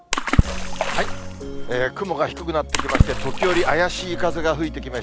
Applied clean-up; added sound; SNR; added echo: none; Water / Splash, splatter; -2 dB; none.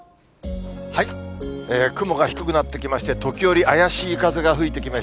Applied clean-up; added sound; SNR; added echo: none; none; none; none.